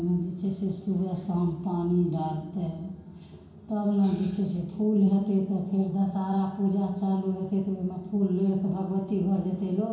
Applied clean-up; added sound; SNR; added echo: none; none; none; reverberation time 0.6 s.